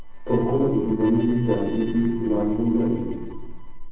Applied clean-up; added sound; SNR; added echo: neural separator model SepFormer DNS4.